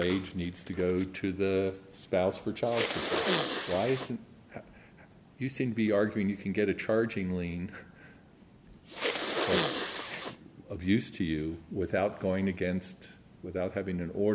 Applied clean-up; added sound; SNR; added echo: none; Respiratory sounds; -3 dB; none.